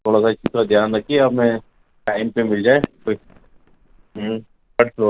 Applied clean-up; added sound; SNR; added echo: none; Fireworks; 16 dB; none.